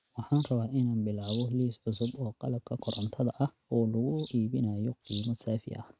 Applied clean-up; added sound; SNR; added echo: neural mask model RNNoise.